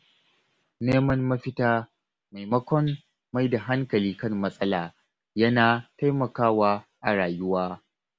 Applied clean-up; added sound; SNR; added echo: none; none; none; none.